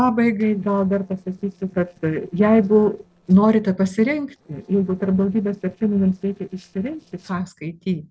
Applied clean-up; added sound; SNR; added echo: neural separator model SepFormer DNS4.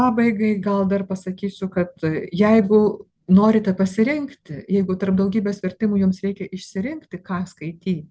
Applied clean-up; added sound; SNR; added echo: none; none; none; none.